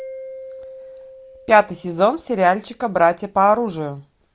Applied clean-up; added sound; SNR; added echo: none; Mallet percussion; 20 dB; none.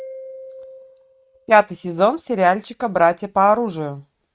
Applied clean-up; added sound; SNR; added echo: neural mask model RNNoise.